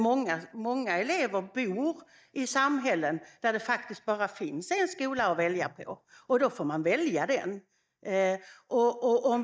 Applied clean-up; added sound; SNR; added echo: neural mask model DeepFilterNet 3.